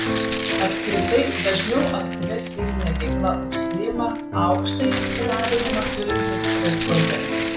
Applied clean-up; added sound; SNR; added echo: none; Tearing + Piano; -2 dB; none.